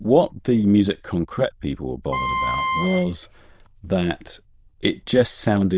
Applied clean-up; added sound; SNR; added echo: neural diffusion model UNIVERSE++.